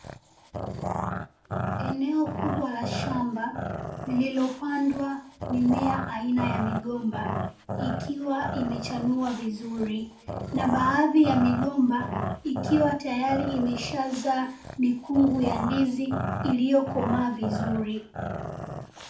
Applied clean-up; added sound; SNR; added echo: none; Growling; 6 dB; reverberation time 0.4 s.